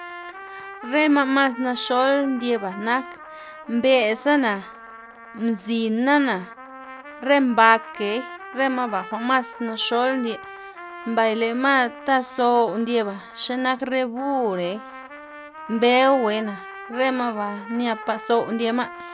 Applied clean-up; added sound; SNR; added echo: none; Trumpet; 16 dB; none.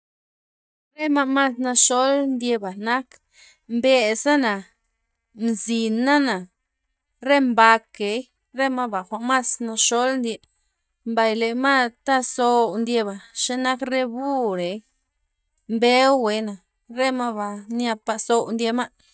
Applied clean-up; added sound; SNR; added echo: neural mask model DeepFilterNet 3.